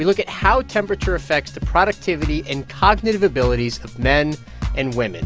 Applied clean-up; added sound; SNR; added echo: none; none; none; none.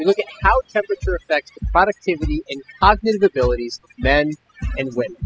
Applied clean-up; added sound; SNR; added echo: classical method spectral subtraction.